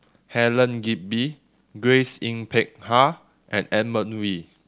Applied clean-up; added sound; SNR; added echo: none; none; none; none.